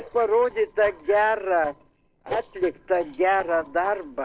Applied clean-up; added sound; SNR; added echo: neural separator model SepFormer DNS4.